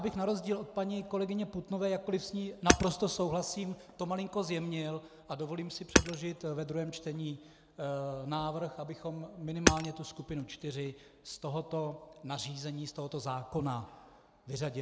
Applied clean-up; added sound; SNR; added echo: none; Hammer; 0 dB; none.